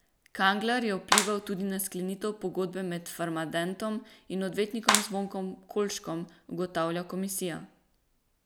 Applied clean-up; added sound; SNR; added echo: none; Clapping; 0 dB; none.